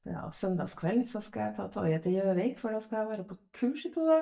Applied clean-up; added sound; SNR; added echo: neural mask model DeepFilterNet 3.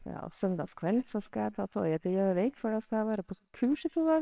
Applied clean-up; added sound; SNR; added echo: neural separator model SepFormer WHAMR!.